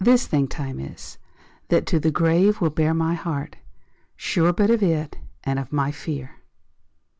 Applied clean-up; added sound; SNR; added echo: none; none; none; none.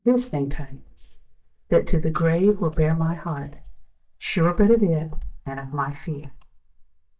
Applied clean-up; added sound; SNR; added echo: neural mask model DeepFilterNet 3.